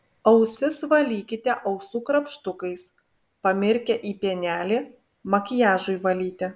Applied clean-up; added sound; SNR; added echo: none; none; none; none.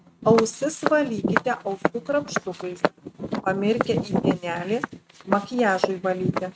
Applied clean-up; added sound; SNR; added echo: neural mask model RNNoise.